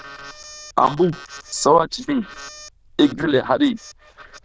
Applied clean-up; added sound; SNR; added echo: neural diffusion model UNIVERSE++.